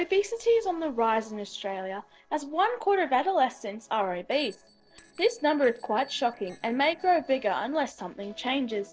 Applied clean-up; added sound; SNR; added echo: neural separator model SepFormer DNS4.